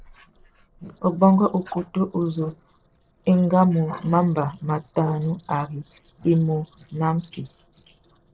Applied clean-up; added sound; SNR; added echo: neural separator model SepFormer DNS4.